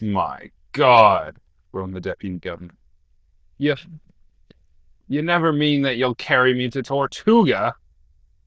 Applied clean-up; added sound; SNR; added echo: neural diffusion model UNIVERSE++.